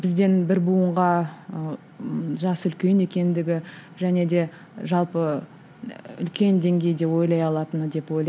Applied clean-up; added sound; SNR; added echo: none; none; none; none.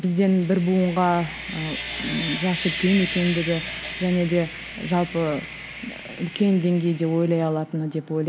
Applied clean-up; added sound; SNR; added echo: none; Sawing; 10 dB; none.